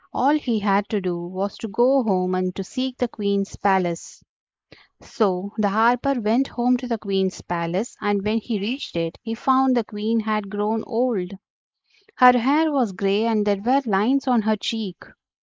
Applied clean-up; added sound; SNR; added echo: neural mask model Resemble Enhance denoiser.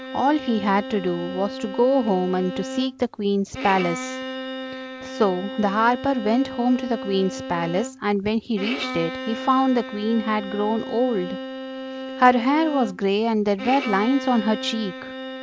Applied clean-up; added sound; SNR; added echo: none; Bowed string instrument; 9 dB; none.